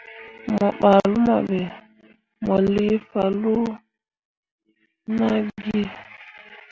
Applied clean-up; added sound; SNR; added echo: none; none; none; none.